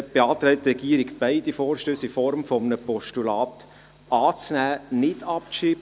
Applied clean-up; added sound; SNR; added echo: none; none; none; none.